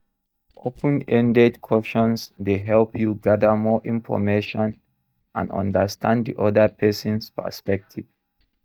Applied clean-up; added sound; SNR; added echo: neural mask model DeepFilterNet 3.